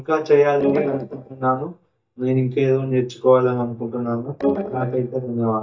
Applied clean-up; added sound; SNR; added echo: neural mask model DeepFilterNet 3.